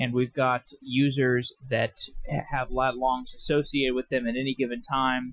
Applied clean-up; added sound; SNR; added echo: classical method Wiener filter.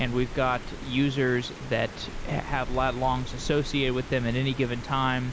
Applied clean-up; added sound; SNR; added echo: none; Rain; 8 dB; none.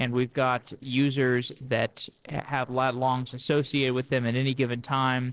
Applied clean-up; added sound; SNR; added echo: neural separator model SepFormer DNS4.